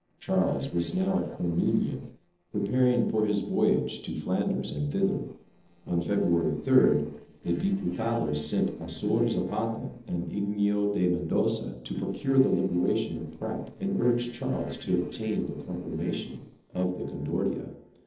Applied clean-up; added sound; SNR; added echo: neural separator model SepFormer DNS4.